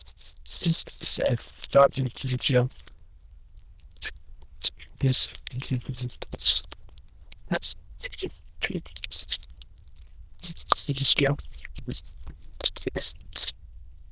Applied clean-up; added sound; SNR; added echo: neural diffusion model UNIVERSE++.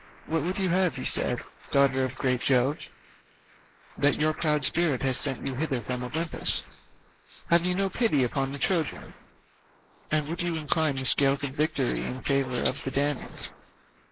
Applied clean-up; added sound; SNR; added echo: neural mask model Resemble Enhance denoiser.